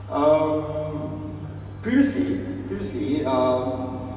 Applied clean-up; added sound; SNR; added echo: none; none; none; reverberation time 2.4 s.